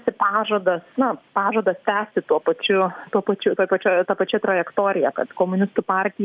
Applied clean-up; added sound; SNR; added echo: none; none; none; none.